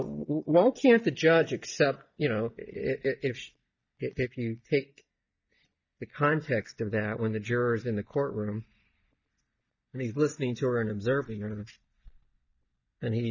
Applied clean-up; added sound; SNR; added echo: neural mask model DeepFilterNet 3.